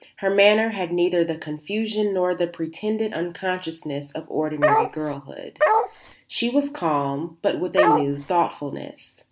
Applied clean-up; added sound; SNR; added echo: none; Bark; -3 dB; none.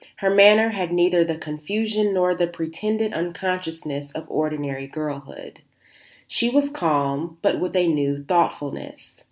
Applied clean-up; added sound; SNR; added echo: none; none; none; none.